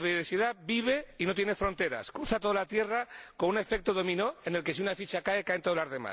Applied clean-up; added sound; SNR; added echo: none; none; none; none.